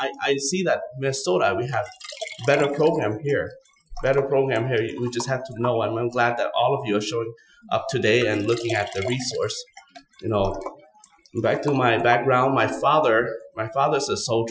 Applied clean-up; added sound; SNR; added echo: classical method Wiener filter.